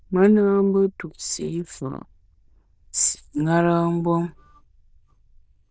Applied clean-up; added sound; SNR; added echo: neural diffusion model UNIVERSE++.